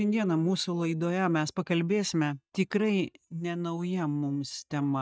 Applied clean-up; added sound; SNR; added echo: neural mask model DeepFilterNet 3.